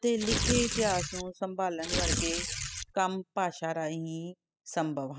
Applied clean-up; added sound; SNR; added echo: classical method spectral subtraction.